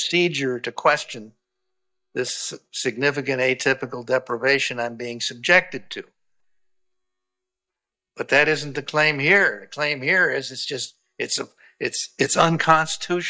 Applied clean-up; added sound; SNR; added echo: neural mask model DeepFilterNet 3.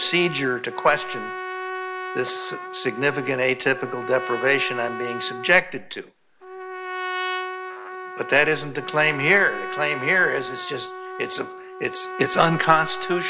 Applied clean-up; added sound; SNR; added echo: none; Trumpet; 8 dB; none.